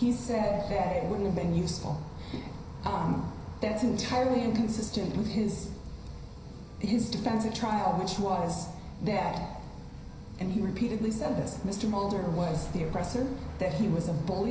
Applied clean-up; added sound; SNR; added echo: none; Bus; 13 dB; reverberation time 0.5 s.